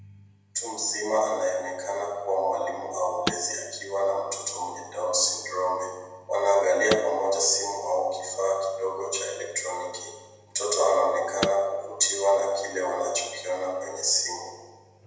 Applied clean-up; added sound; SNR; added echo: none; Car; 13 dB; reverberation time 1.0 s.